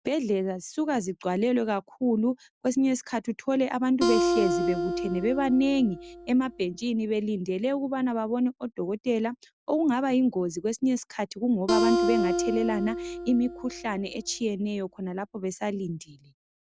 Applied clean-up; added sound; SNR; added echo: none; Acoustic guitar; 2 dB; none.